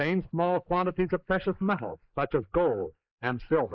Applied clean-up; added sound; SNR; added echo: neural mask model Resemble Enhance denoiser.